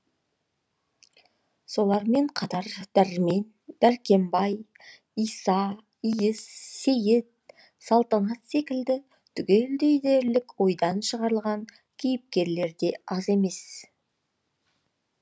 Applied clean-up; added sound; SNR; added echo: none; none; none; none.